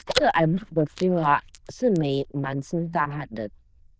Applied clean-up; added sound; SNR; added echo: neural diffusion model UNIVERSE++.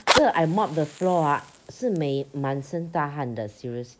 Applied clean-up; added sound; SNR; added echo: neural mask model Resemble Enhance denoiser.